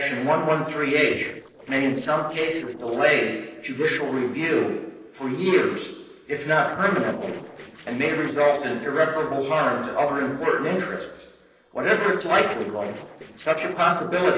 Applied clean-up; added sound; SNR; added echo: neural separator model SepFormer DNS4.